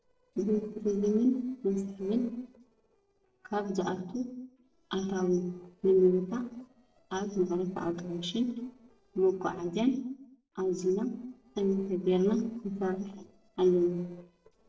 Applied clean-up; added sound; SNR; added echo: neural separator model SepFormer DNS4.